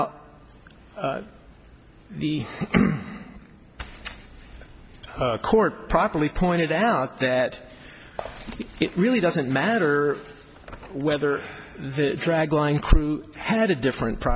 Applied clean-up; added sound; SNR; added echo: none; none; none; none.